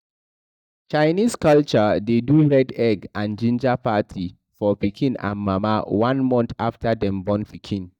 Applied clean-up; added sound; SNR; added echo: neural mask model DeepFilterNet 3.